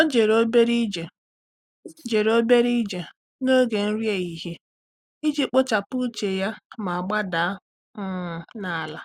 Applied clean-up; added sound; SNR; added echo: neural mask model Resemble Enhance denoiser.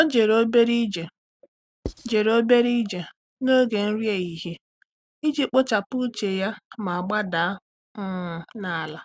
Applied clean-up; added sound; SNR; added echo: neural mask model RNNoise.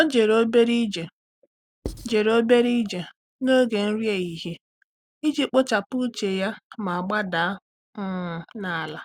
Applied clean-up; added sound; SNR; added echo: neural mask model DeepFilterNet 3.